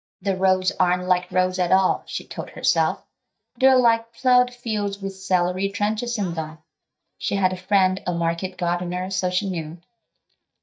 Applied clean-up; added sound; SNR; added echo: neural mask model DeepFilterNet 3.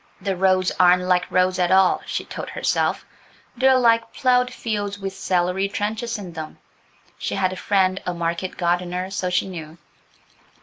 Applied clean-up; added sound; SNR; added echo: none; none; none; none.